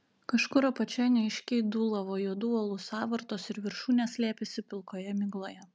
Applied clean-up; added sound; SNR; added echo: none; none; none; none.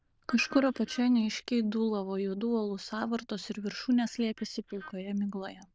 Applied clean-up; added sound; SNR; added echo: neural diffusion model UNIVERSE++.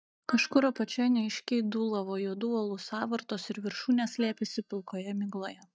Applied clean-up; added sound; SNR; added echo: neural mask model DeepFilterNet 3.